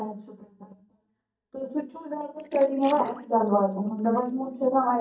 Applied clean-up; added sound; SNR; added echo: neural mask model DeepFilterNet 3.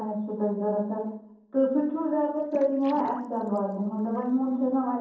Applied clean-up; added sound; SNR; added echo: neural separator model SepFormer DNS4.